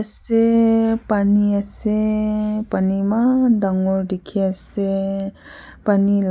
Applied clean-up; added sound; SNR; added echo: none; none; none; none.